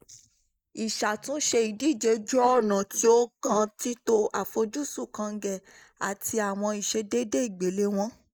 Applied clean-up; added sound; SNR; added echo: neural mask model Resemble Enhance denoiser.